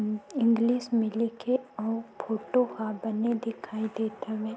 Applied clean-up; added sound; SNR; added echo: none; none; none; none.